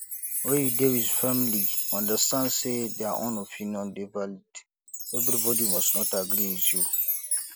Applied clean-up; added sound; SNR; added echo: none; Chime; -2 dB; none.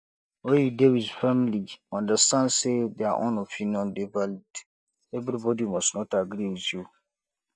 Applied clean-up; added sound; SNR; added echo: neural mask model DeepFilterNet 3.